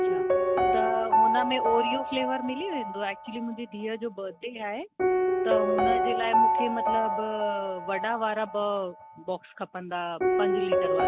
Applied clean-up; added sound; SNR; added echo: none; Piano; -5 dB; none.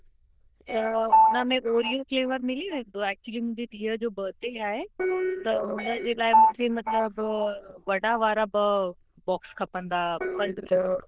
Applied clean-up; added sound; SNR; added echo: neural diffusion model UNIVERSE++.